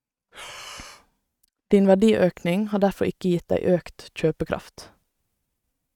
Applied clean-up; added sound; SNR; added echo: neural mask model RNNoise.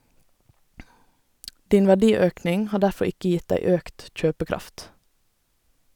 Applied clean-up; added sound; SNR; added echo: none; none; none; none.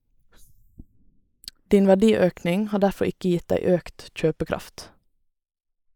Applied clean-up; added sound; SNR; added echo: neural mask model Resemble Enhance denoiser.